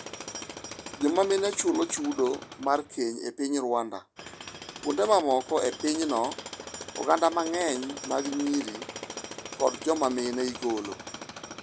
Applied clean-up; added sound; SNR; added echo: none; Tools; 12 dB; none.